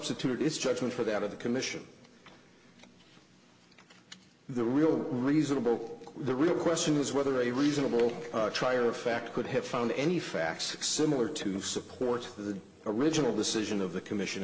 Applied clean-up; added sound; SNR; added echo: none; none; none; reverberation time 2.4 s.